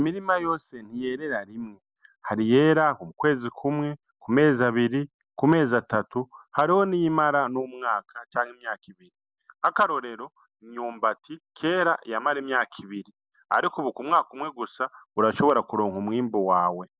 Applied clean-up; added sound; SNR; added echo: none; none; none; none.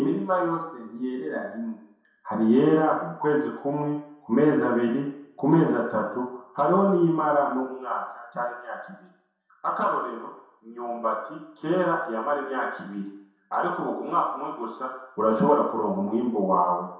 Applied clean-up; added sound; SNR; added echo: none; none; none; reverberation time 0.7 s.